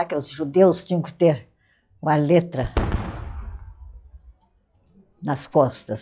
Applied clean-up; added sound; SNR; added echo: classical method log-MMSE.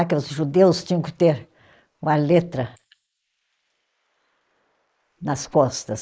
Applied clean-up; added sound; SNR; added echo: neural mask model Resemble Enhance denoiser.